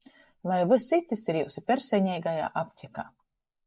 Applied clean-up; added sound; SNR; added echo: neural mask model Resemble Enhance denoiser.